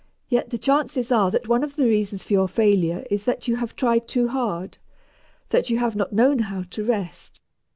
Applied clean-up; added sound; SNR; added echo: none; none; none; none.